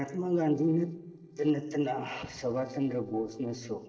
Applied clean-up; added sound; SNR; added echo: neural separator model SepFormer DNS4.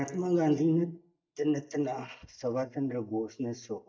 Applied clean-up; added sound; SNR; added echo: neural mask model DeepFilterNet 3.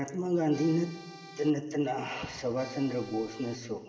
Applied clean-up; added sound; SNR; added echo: none; Accordion; 17 dB; reverberation time 2.9 s.